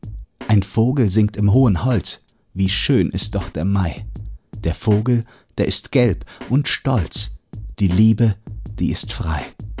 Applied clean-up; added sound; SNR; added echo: none; Drum kit; 16 dB; none.